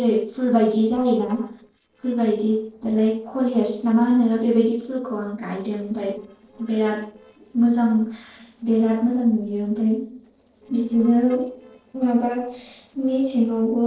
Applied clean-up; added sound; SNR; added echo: neural separator model SepFormer DNS4.